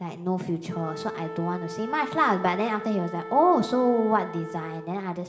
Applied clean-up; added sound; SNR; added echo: none; Wind instrument, woodwind instrument; 12 dB; reverberation time 0.8 s.